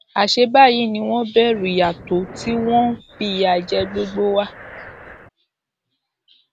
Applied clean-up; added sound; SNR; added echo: none; Breathing; 17 dB; none.